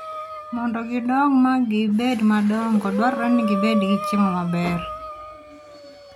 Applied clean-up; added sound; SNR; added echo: none; Breathing; 11 dB; none.